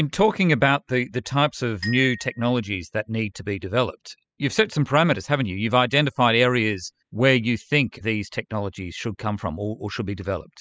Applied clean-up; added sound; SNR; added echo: classical method spectral subtraction.